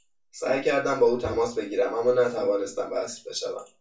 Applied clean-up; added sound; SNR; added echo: none; Bowed string instrument; 15 dB; reverberation time 0.2 s.